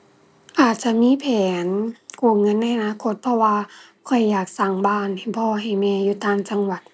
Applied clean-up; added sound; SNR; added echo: none; none; none; none.